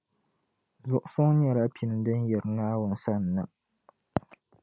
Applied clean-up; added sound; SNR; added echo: none; none; none; none.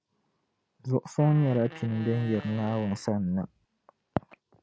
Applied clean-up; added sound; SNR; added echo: none; Fart; 17 dB; none.